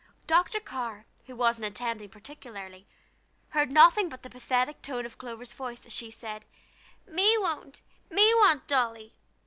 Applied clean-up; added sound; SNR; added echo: none; none; none; none.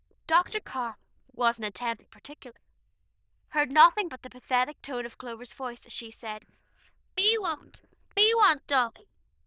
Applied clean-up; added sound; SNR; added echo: neural diffusion model UNIVERSE++.